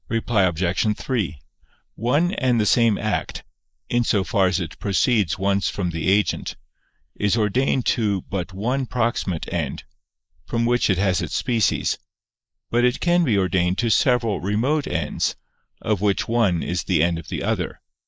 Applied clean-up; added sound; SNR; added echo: neural mask model Resemble Enhance denoiser.